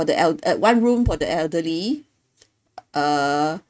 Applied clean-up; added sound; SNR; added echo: neural mask model RNNoise.